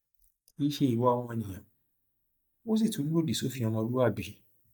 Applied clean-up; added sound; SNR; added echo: neural mask model DeepFilterNet 3.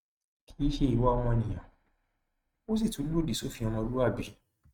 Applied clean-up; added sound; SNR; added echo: neural mask model RNNoise.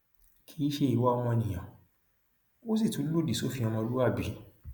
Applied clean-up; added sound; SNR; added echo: none; none; none; none.